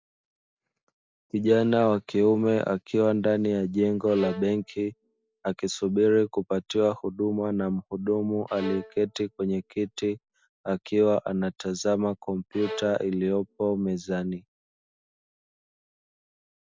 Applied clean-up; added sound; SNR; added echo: none; Bowed string instrument; 17 dB; none.